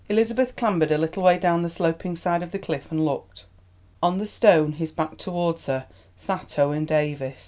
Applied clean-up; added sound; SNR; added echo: none; none; none; none.